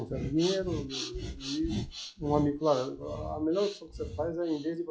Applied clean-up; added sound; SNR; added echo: classical method log-MMSE.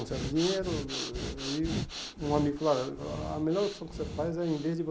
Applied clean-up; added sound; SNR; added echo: none; Breathing; 7 dB; none.